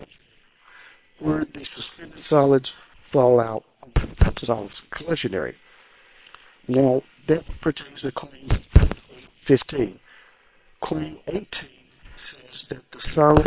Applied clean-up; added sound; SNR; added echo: neural separator model SepFormer WHAM!.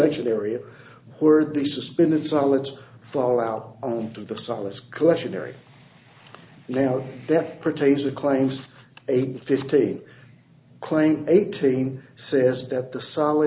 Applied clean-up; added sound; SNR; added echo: none; none; none; none.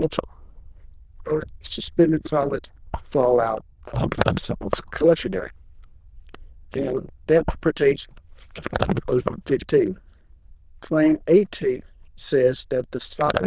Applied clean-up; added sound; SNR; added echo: neural diffusion model UNIVERSE++.